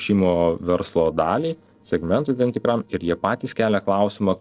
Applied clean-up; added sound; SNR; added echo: neural separator model SepFormer DNS4.